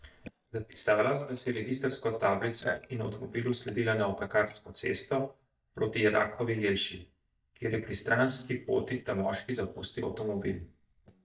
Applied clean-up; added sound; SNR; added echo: neural mask model DeepFilterNet 3.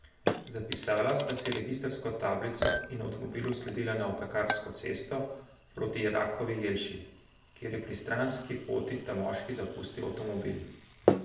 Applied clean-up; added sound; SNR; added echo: none; Chink, clink / Liquid; 1 dB; reverberation time 0.7 s.